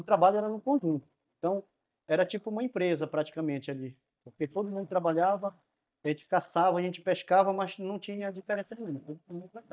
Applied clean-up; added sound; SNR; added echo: neural mask model DeepFilterNet 3.